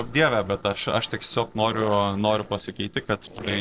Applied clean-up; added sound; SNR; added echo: neural separator model SepFormer DNS4.